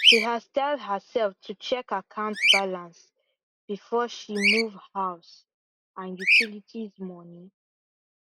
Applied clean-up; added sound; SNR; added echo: neural mask model Resemble Enhance denoiser.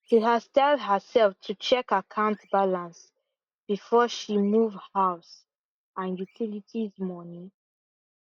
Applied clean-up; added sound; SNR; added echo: neural mask model DeepFilterNet 3.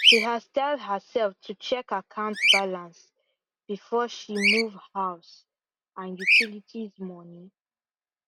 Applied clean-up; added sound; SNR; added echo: none; Bird vocalization, bird call, bird song; -3 dB; none.